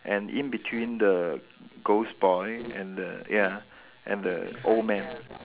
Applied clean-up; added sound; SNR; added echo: none; none; none; none.